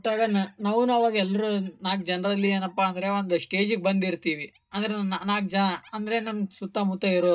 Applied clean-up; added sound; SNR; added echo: neural mask model DeepFilterNet 3.